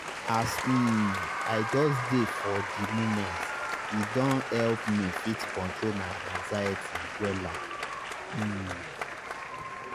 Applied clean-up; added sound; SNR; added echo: none; Applause; 3 dB; none.